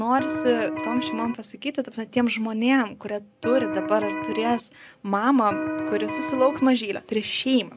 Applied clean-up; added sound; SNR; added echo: none; Electric guitar; 4 dB; none.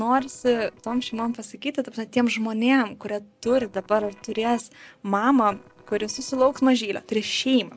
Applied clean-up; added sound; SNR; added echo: neural separator model SepFormer DNS4.